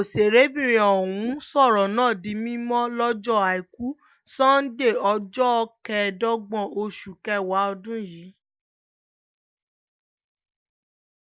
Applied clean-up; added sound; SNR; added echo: neural mask model Resemble Enhance denoiser.